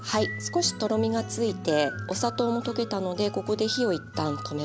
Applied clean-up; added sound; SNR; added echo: none; none; none; none.